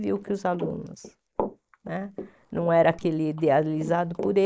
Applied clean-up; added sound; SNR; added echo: neural mask model Resemble Enhance denoiser.